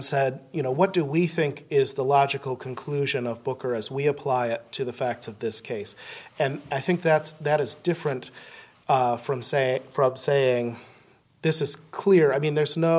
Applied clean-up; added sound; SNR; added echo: none; none; none; none.